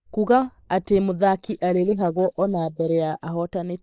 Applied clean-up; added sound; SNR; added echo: neural mask model Resemble Enhance denoiser.